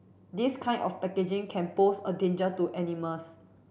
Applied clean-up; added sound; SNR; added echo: none; none; none; none.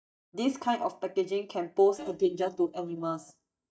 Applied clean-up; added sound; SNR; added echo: neural mask model DeepFilterNet 3.